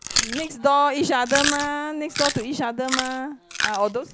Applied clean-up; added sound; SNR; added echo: none; Chewing, mastication; 5 dB; none.